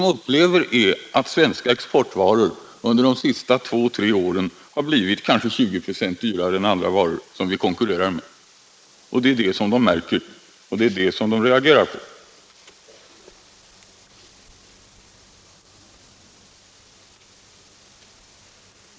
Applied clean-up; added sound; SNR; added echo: neural mask model Resemble Enhance denoiser.